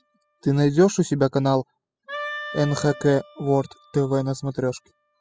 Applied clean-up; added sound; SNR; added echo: classical method spectral subtraction.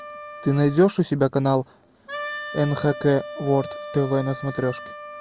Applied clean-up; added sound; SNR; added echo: none; Wind instrument, woodwind instrument; 13 dB; none.